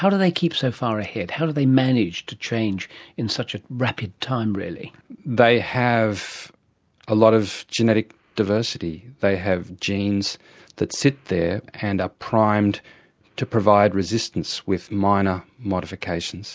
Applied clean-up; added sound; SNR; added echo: none; none; none; none.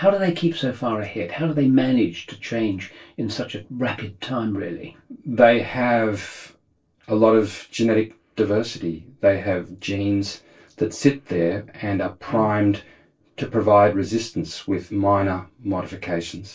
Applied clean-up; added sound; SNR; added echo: neural separator model SepFormer DNS4.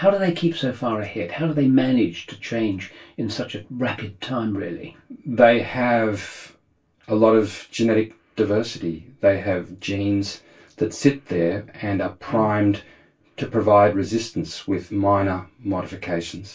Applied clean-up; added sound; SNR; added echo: none; Bowed string instrument; 18 dB; reverberation time 0.2 s.